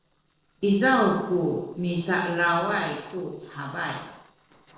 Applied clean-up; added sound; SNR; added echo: neural separator model SepFormer DNS4.